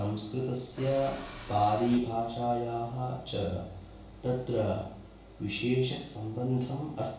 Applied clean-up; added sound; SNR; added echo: none; Tools; 17 dB; reverberation time 0.7 s.